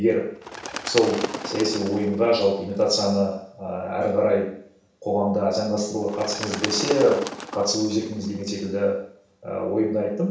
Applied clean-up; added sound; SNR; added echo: none; Bird; 12 dB; reverberation time 0.7 s.